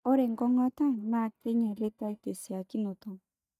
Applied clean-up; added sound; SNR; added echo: neural mask model DeepFilterNet 3.